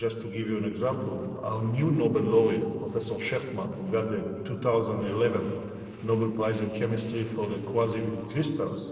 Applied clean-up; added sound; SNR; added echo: neural separator model SepFormer DNS4.